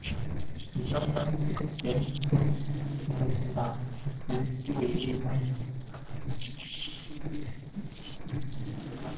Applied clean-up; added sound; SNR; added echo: neural separator model SepFormer DNS4.